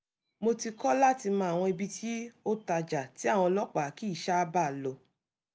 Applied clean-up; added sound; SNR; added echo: none; none; none; none.